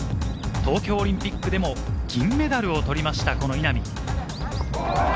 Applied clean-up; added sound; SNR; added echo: none; none; none; none.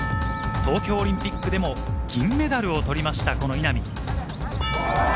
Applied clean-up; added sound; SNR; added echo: none; Church bell / Percussion; 11 dB; none.